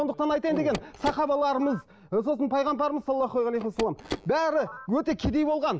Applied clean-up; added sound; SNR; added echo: none; Telephone; 15 dB; none.